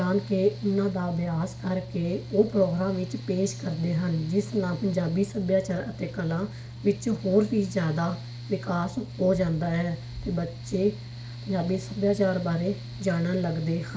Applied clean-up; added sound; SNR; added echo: none; Mechanical fan; 11 dB; reverberation time 0.4 s.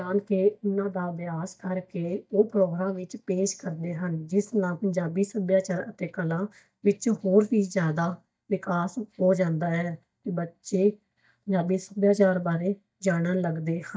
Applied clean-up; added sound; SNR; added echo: neural mask model DeepFilterNet 3.